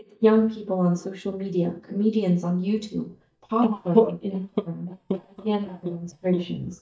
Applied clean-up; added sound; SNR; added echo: neural mask model DeepFilterNet 3.